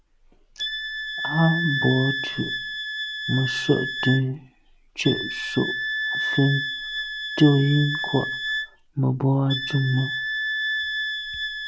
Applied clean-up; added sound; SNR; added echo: none; Wind instrument, woodwind instrument; 4 dB; none.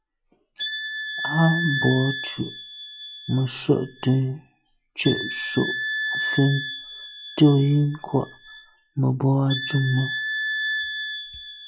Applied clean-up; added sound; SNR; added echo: classical method log-MMSE.